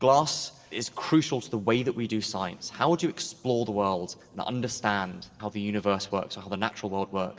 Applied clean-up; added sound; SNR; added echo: none; none; none; reverberation time 2.3 s.